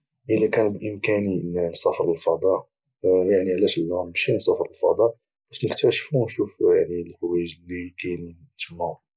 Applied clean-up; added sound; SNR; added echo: none; none; none; none.